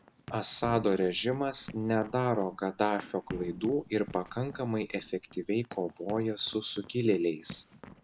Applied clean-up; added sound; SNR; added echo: none; Explosion + Run; 17 dB; none.